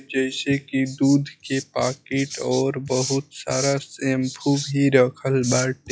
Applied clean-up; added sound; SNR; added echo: classical method log-MMSE.